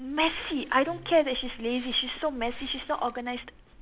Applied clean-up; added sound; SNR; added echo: none; Buzz + Breathing; 16 dB; none.